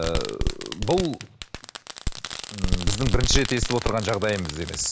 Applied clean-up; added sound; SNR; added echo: none; Fireworks; 0 dB; none.